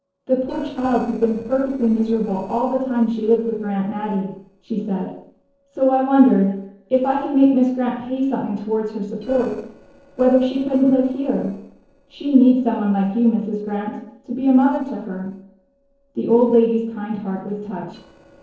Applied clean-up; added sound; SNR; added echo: neural separator model SepFormer DNS4.